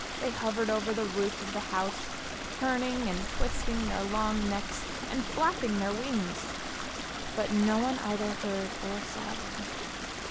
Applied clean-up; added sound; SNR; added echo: none; Stream; 3 dB; none.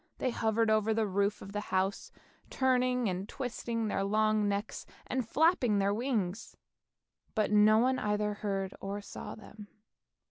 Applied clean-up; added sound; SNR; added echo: none; none; none; none.